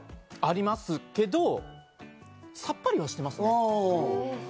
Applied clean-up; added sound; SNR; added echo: none; none; none; none.